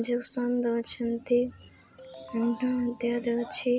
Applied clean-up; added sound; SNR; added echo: none; Ringtone; 19 dB; none.